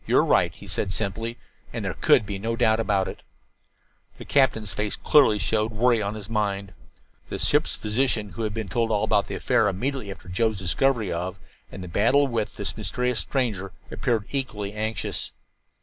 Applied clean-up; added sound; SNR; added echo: none; none; none; none.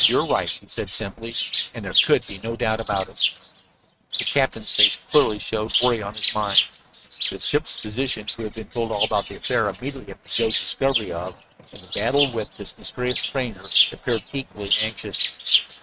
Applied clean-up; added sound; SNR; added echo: neural mask model RNNoise.